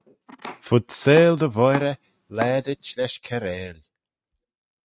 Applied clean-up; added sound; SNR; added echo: neural mask model RNNoise.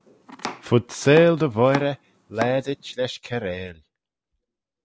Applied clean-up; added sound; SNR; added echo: none; Domestic sounds, home sounds; 13 dB; none.